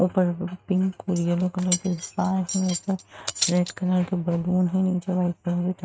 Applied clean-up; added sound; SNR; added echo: neural mask model RNNoise.